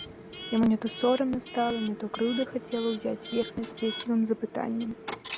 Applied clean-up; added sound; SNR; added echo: none; Coin (dropping) / Alarm; 12 dB; none.